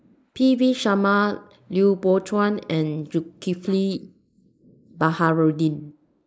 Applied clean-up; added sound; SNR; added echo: neural mask model Resemble Enhance denoiser.